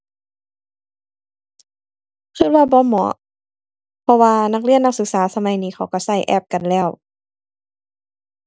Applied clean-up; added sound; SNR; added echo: none; none; none; none.